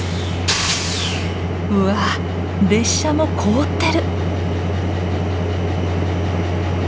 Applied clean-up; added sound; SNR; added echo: none; none; none; none.